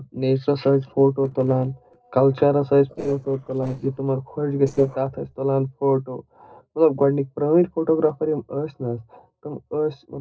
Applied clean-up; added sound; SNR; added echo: neural separator model SepFormer DNS4.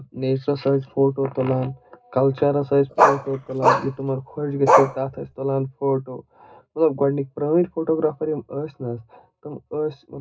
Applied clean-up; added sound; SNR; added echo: none; Bark; -2 dB; reverberation time 0.2 s.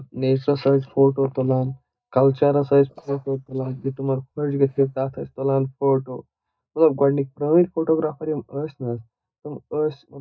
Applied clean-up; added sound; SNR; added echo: neural mask model DeepFilterNet 3.